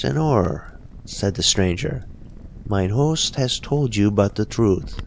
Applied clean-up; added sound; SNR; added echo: none; Crackle; 15 dB; none.